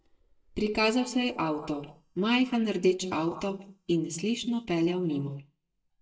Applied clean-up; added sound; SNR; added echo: neural mask model DeepFilterNet 3.